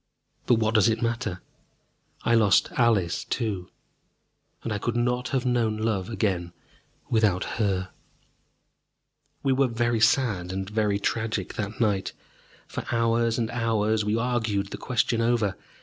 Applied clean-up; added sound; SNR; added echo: none; none; none; none.